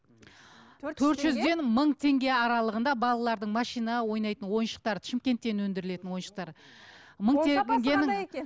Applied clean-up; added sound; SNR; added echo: none; none; none; none.